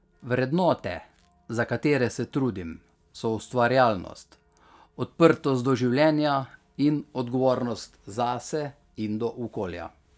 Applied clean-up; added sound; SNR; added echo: none; none; none; none.